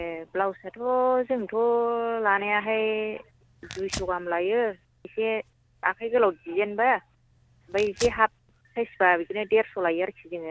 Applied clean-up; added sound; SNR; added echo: none; Tearing; 20 dB; none.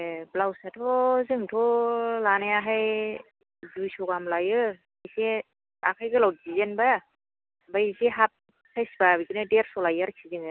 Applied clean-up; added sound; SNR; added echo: none; none; none; none.